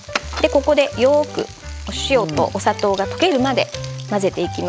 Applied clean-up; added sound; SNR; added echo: none; none; none; none.